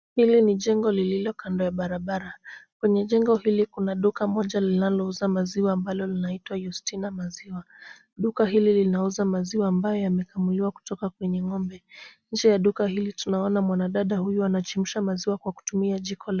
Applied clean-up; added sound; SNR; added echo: none; none; none; none.